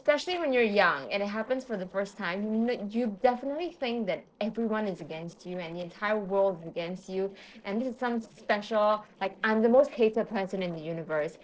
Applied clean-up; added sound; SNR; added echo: neural separator model SepFormer DNS4.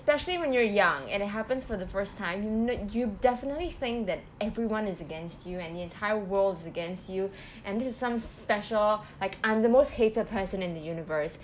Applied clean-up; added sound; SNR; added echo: none; none; none; none.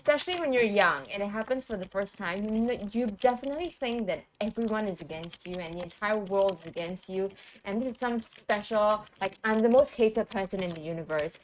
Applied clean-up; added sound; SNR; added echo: neural mask model RNNoise.